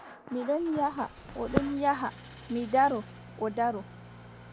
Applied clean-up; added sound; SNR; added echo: none; Idling / Engine starting; 16 dB; none.